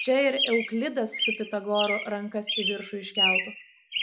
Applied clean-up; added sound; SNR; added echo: none; Chirp, tweet; 2 dB; none.